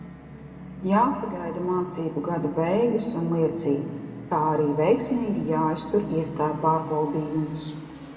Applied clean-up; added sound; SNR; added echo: none; Musical instrument; 15 dB; reverberation time 2.1 s.